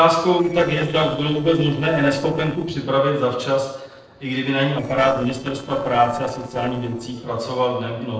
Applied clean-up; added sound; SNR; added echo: neural separator model SepFormer DNS4.